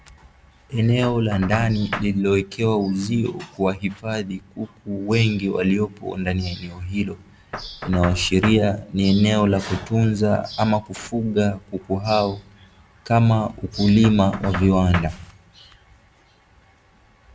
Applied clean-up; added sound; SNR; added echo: none; Knock; 17 dB; none.